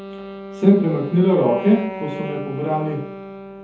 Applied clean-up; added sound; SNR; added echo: none; Wind instrument, woodwind instrument; 12 dB; reverberation time 0.6 s.